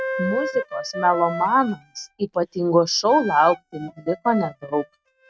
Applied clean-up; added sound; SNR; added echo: neural mask model RNNoise.